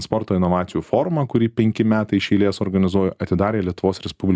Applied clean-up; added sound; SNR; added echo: none; none; none; none.